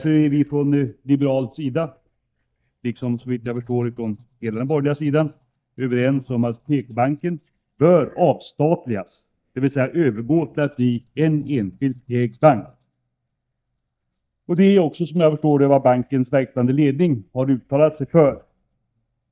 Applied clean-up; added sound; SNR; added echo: neural mask model DeepFilterNet 3.